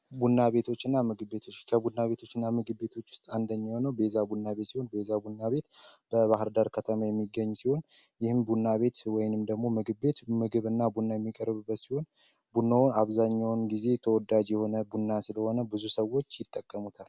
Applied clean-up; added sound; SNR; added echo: none; none; none; none.